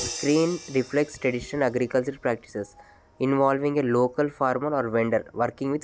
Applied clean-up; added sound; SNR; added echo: none; Crash cymbal; 18 dB; none.